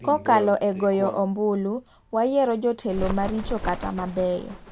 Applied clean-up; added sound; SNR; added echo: none; Bird; 11 dB; none.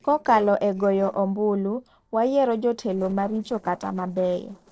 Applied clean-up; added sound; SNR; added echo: neural separator model SepFormer DNS4.